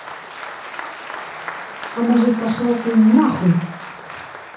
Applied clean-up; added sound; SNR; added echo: none; Applause; 12 dB; reverberation time 0.6 s.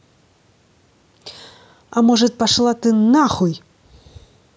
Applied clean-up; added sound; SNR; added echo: none; none; none; none.